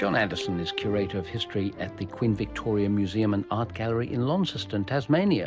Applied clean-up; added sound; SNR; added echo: none; none; none; none.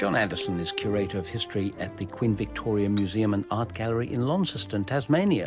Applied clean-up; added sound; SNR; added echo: none; Cutlery, silverware / Dishes, pots, and pans; 20 dB; none.